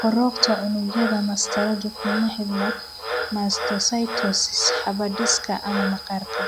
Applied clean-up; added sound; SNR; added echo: none; Frog; 5 dB; none.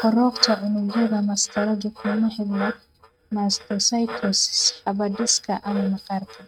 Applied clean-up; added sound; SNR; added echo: neural mask model RNNoise.